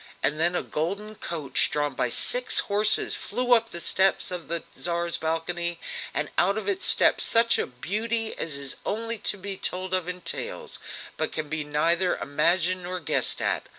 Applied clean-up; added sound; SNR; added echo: none; none; none; none.